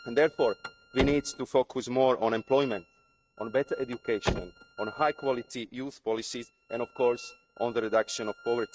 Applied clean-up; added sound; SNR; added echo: neural mask model RNNoise.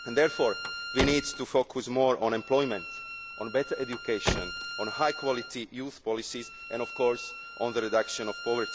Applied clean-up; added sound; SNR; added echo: none; Bowed string instrument + Car; 8 dB; none.